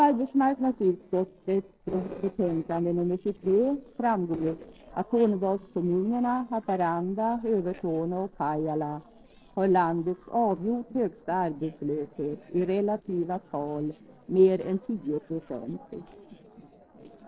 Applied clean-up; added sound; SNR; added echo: neural separator model SepFormer DNS4.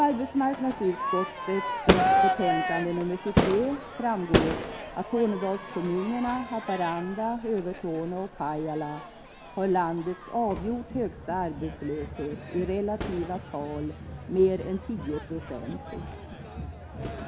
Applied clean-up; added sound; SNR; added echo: none; Crowd / Fireworks; 2 dB; none.